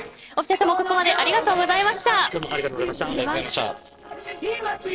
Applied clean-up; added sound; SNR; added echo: neural separator model SepFormer DNS4.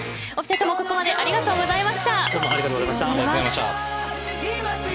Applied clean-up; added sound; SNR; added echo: none; Glass; 12 dB; none.